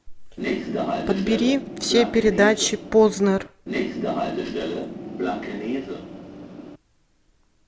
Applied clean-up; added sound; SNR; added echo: none; Train; 4 dB; none.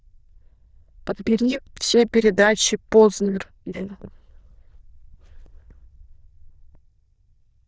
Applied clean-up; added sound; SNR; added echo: neural diffusion model UNIVERSE++.